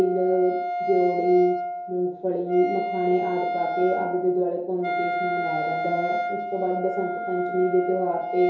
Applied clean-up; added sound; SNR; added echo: none; Wind instrument, woodwind instrument; 4 dB; reverberation time 2.8 s.